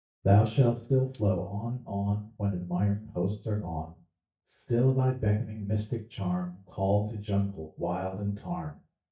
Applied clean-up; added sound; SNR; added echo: neural mask model DeepFilterNet 3.